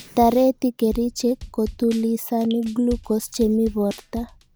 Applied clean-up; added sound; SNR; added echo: none; Drum / Drum kit + Drip; 17 dB; none.